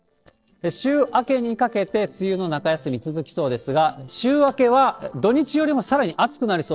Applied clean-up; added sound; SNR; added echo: neural separator model SepFormer DNS4.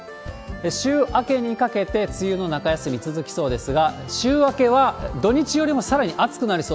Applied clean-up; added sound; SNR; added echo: none; Bass drum; 20 dB; none.